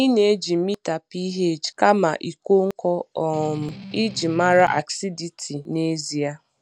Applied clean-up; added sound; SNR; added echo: none; Strum; 15 dB; none.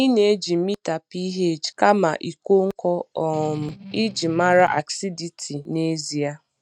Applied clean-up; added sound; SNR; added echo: neural mask model RNNoise.